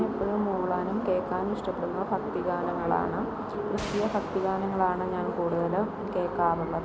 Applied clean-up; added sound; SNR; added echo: none; Gunshot, gunfire; 14 dB; none.